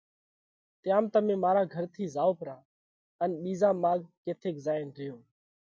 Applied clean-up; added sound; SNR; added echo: none; none; none; none.